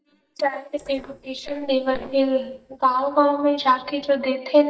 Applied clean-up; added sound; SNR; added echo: neural mask model DeepFilterNet 3.